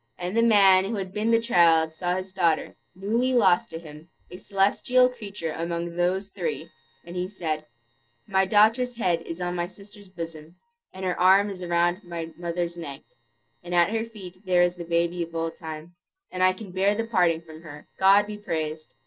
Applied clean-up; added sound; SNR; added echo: neural separator model SepFormer DNS4.